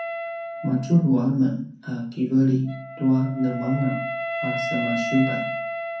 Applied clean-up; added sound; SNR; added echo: none; Wind instrument, woodwind instrument; 7 dB; reverberation time 0.5 s.